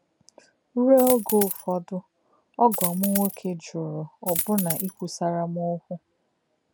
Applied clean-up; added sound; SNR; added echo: none; Coin (dropping); 4 dB; none.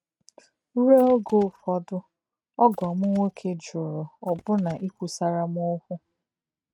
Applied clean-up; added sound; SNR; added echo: neural mask model RNNoise.